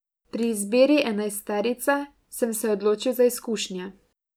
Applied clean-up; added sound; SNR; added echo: none; none; none; none.